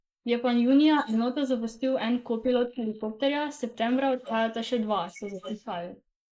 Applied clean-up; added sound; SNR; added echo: neural mask model Resemble Enhance denoiser.